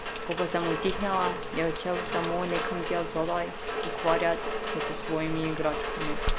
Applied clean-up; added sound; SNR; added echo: none; Rain; 1 dB; none.